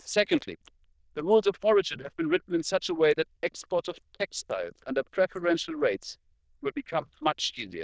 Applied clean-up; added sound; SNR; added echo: neural diffusion model UNIVERSE++.